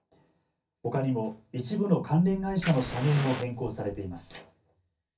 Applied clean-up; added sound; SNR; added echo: none; Fire; 10 dB; reverberation time 0.3 s.